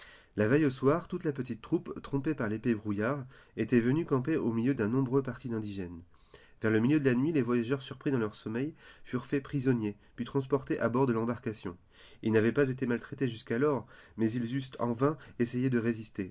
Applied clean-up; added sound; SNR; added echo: none; none; none; none.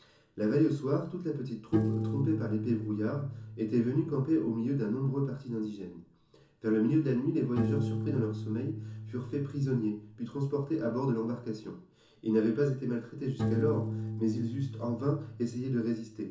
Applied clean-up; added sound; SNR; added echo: none; Piano; 7 dB; reverberation time 0.7 s.